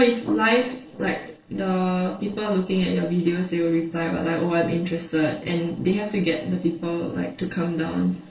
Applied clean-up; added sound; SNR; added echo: neural separator model SepFormer DNS4.